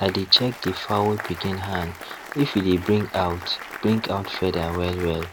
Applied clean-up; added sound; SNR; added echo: none; Applause; 12 dB; none.